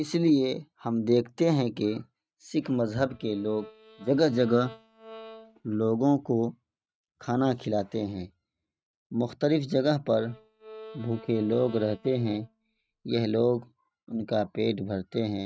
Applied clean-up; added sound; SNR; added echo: neural mask model RNNoise.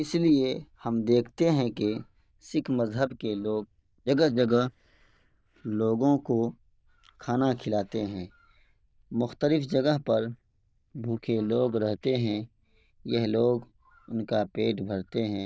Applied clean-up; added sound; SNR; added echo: neural diffusion model UNIVERSE++.